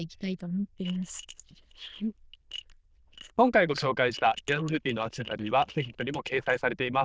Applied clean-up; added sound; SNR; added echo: neural diffusion model UNIVERSE++.